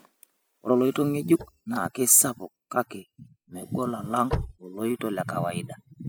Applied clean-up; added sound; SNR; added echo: classical method spectral subtraction.